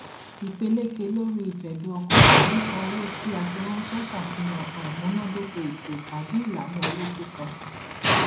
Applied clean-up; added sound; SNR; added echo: none; Hiss; -4 dB; reverberation time 0.6 s.